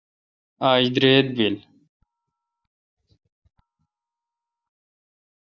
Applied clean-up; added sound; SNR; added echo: neural mask model DeepFilterNet 3.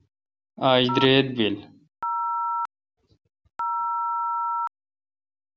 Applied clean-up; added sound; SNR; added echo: none; Telephone; 2 dB; none.